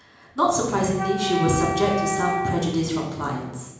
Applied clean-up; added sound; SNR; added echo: none; Wind instrument, woodwind instrument; 5 dB; reverberation time 1.0 s.